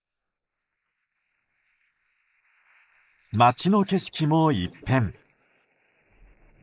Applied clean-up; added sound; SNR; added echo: neural mask model Resemble Enhance denoiser.